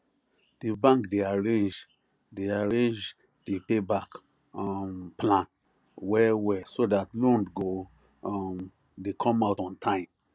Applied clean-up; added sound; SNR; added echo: none; none; none; none.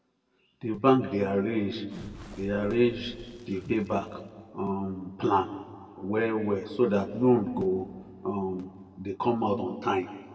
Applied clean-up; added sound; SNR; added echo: none; Crackle; 19 dB; reverberation time 1.4 s.